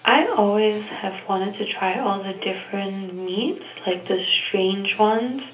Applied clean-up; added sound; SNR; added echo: none; none; none; reverberation time 0.3 s.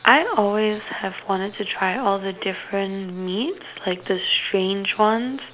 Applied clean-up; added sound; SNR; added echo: none; none; none; none.